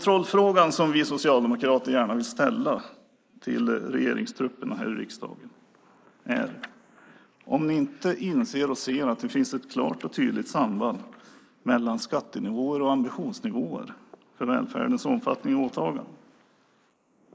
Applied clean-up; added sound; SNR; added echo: neural mask model Resemble Enhance denoiser.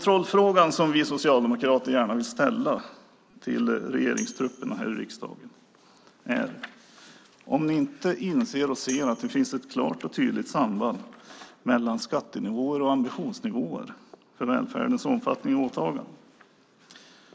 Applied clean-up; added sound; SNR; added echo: none; Tambourine; 17 dB; none.